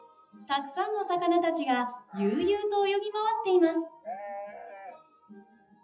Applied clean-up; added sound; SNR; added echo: classical method WPE with log-MMSE.